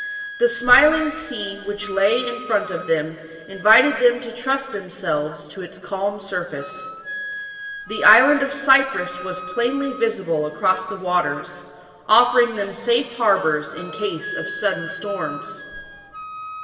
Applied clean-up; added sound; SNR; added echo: none; Wind instrument, woodwind instrument; 14 dB; reverberation time 2.8 s.